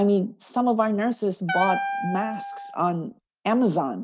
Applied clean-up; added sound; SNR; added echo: none; Wind instrument, woodwind instrument; 6 dB; none.